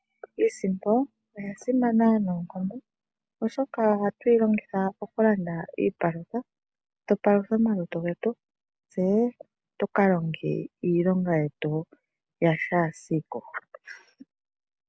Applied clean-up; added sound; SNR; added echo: none; none; none; none.